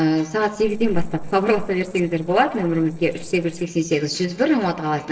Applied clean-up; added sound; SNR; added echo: neural separator model SepFormer DNS4.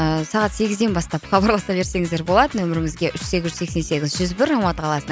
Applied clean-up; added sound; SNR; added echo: none; none; none; none.